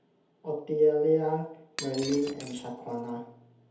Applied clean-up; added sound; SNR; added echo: none; Shatter; 14 dB; reverberation time 0.8 s.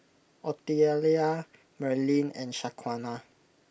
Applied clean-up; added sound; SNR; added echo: none; none; none; none.